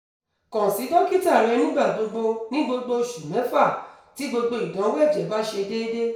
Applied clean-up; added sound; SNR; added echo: none; none; none; reverberation time 0.6 s.